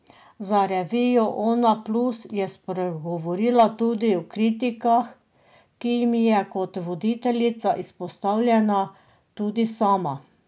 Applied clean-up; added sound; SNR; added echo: none; none; none; none.